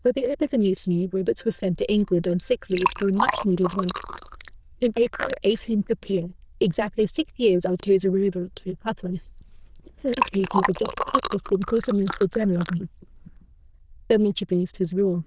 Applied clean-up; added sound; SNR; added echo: neural diffusion model UNIVERSE++.